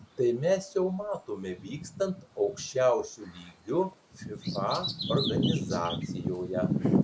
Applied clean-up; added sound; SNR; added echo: none; Bird vocalization, bird call, bird song; 2 dB; none.